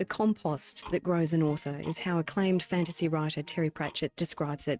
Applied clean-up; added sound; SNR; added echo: neural mask model RNNoise.